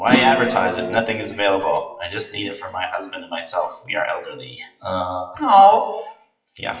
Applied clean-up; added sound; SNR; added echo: classical method WPE with log-MMSE.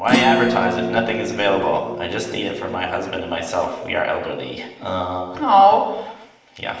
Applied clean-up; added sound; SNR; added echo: none; Acoustic guitar / Strum; 5 dB; reverberation time 1.0 s.